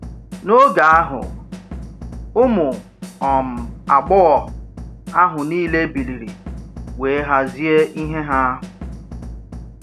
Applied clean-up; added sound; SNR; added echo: none; Drum / Drum kit; 14 dB; none.